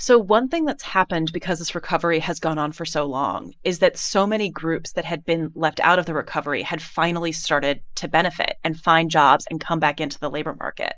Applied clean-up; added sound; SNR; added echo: neural mask model Resemble Enhance denoiser.